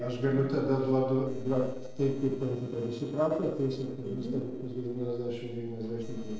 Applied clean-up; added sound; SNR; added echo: neural separator model SepFormer DNS4.